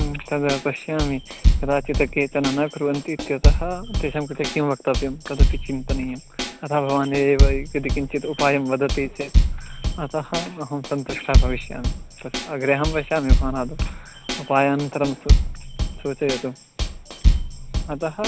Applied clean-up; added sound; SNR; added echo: none; Bass drum / Snare drum / Drum kit; -2 dB; none.